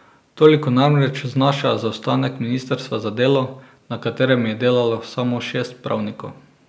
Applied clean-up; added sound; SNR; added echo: none; none; none; none.